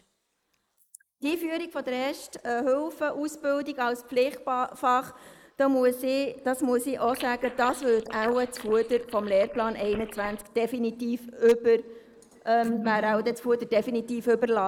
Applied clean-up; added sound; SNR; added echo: neural mask model Resemble Enhance denoiser.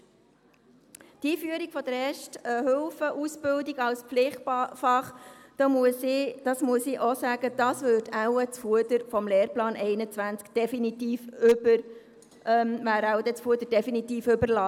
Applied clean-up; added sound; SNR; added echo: none; none; none; none.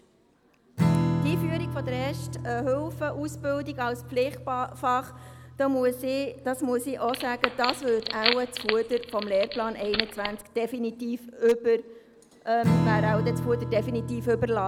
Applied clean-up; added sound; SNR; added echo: none; Wood + Strum; 3 dB; none.